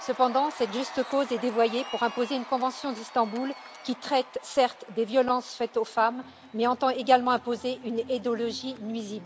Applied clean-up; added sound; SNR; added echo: none; Cheering; 17 dB; none.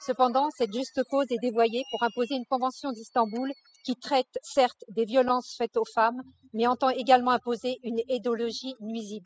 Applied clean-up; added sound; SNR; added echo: classical method spectral subtraction.